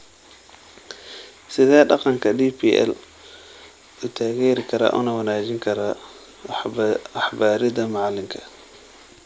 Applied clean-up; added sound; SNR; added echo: none; none; none; none.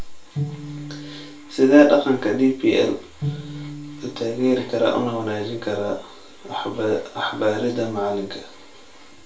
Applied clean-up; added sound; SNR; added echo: none; Bowed string instrument; 12 dB; reverberation time 0.3 s.